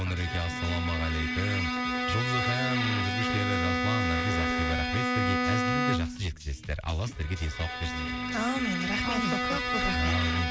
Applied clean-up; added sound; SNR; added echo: none; Bowed string instrument; -1 dB; none.